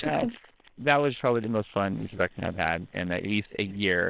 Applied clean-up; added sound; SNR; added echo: neural separator model SepFormer WHAM!.